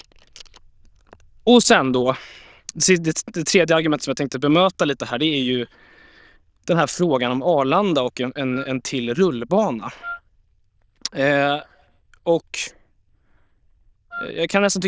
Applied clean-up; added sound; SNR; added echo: neural diffusion model UNIVERSE++.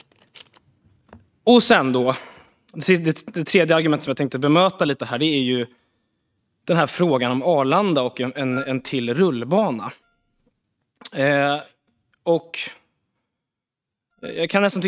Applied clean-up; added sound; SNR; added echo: neural mask model RNNoise.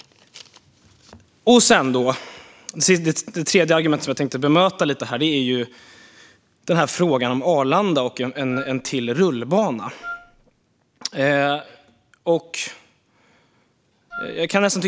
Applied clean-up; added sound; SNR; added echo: none; Wind instrument, woodwind instrument; 15 dB; none.